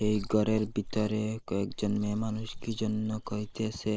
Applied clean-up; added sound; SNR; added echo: neural mask model Resemble Enhance denoiser.